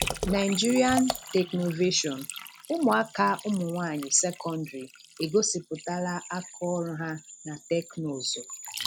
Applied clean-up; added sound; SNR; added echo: none; Liquid; 11 dB; none.